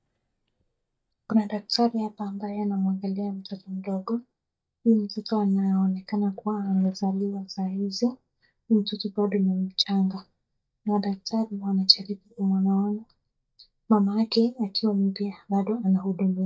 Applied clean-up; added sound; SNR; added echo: neural mask model DeepFilterNet 3.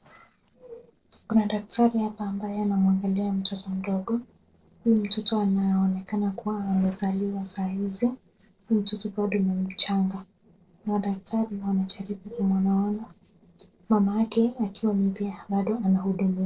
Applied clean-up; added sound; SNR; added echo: neural separator model SepFormer DNS4.